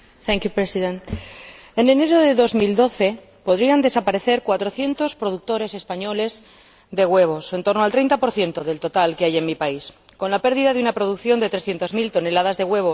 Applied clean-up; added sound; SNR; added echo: none; none; none; none.